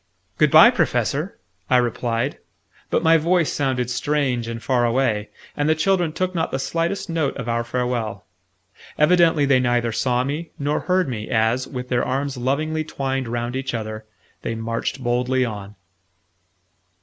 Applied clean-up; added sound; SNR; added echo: none; none; none; none.